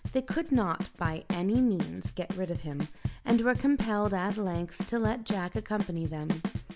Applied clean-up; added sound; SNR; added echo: none; Bass drum / Snare drum / Drum kit; 6 dB; none.